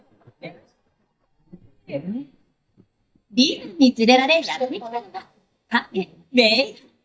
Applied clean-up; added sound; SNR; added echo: neural mask model DeepFilterNet 3.